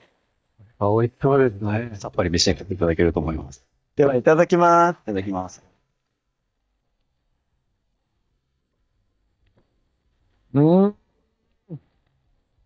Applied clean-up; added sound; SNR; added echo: neural mask model DeepFilterNet 3.